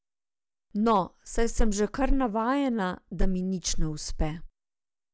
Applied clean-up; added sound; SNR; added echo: none; none; none; none.